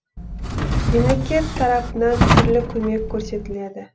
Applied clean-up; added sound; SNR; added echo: none; Drawer open or close; -1 dB; none.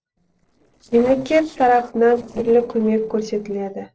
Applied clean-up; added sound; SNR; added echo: neural separator model SepFormer DNS4.